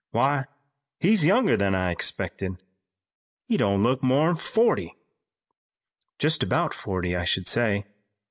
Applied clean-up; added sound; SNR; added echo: none; none; none; none.